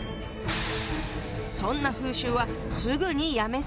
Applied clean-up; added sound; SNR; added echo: none; none; none; none.